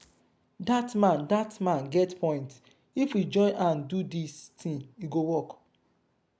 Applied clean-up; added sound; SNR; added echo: none; none; none; none.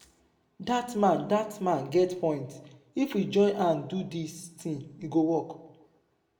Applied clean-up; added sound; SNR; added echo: none; none; none; reverberation time 0.7 s.